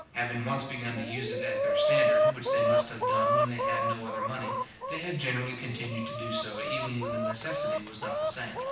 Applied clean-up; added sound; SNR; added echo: none; Chicken, rooster; -4 dB; reverberation time 0.9 s.